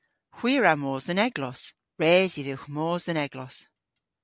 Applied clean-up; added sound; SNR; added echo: none; none; none; none.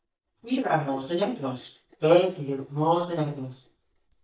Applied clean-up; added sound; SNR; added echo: neural mask model DeepFilterNet 3.